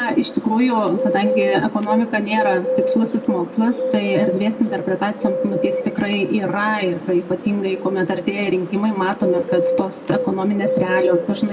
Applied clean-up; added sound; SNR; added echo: none; Bird; 4 dB; reverberation time 0.9 s.